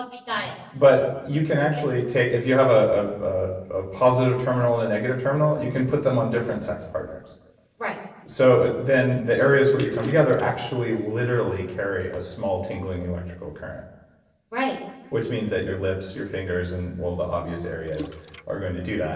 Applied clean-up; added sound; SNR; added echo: none; Splash, splatter; 19 dB; reverberation time 1.0 s.